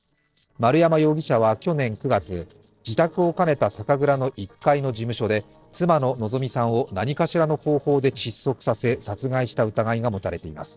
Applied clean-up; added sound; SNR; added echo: neural separator model SepFormer DNS4.